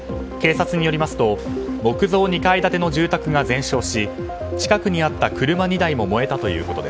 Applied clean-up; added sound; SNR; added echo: none; none; none; none.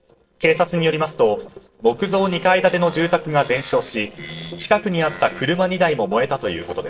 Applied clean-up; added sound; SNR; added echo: neural separator model SepFormer DNS4.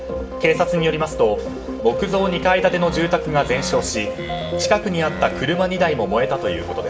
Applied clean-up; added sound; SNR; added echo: none; Animal; 13 dB; reverberation time 0.7 s.